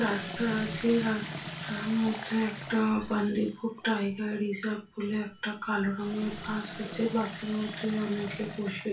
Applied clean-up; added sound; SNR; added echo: none; Sink (filling or washing) / Water tap, faucet; 11 dB; reverberation time 0.2 s.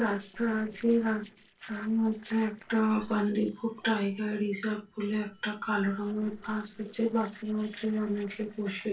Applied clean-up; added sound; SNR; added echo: neural separator model SepFormer DNS4.